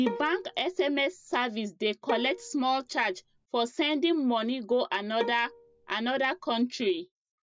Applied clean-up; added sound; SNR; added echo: none; Bowed string instrument; 11 dB; none.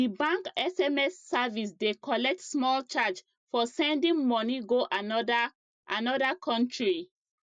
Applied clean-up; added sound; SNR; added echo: none; none; none; none.